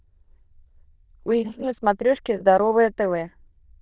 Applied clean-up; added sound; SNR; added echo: neural diffusion model UNIVERSE++.